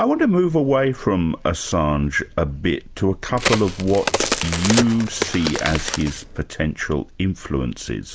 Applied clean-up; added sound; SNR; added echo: none; Crack; 4 dB; none.